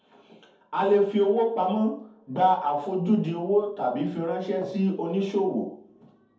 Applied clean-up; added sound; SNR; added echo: none; none; none; reverberation time 0.6 s.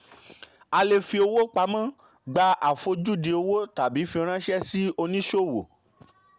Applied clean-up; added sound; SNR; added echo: none; none; none; none.